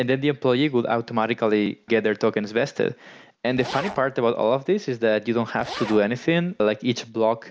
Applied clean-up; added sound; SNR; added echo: none; Zipper (clothing); 14 dB; none.